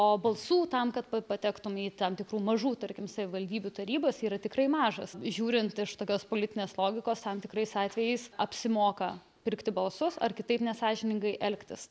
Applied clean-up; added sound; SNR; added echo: none; none; none; none.